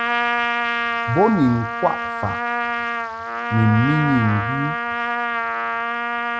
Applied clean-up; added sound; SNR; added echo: none; Trumpet; 1 dB; none.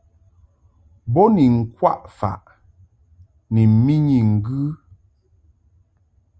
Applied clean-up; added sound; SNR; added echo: none; none; none; none.